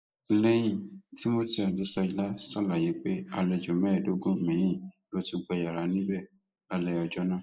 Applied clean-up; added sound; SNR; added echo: neural mask model Resemble Enhance denoiser.